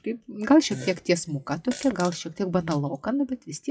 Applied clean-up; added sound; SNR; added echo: classical method WPE with log-MMSE.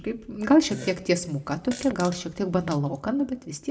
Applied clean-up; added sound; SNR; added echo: none; Fart; 17 dB; reverberation time 0.4 s.